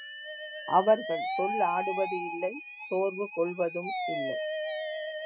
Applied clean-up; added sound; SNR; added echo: classical method spectral subtraction.